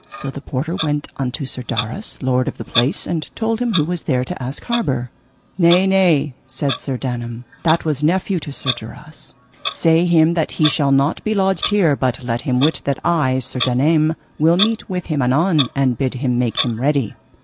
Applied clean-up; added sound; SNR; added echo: none; Clock; 12 dB; none.